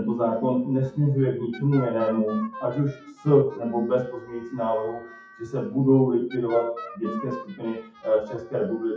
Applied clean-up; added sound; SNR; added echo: classical method WPE with log-MMSE.